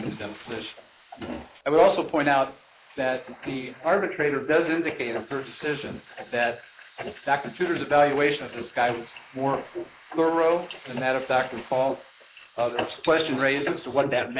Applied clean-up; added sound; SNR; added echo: neural mask model Resemble Enhance denoiser.